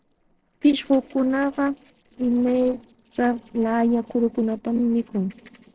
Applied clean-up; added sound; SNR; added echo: neural separator model SepFormer DNS4.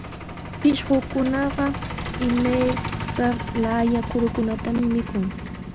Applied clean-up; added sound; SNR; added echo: none; Truck; 6 dB; none.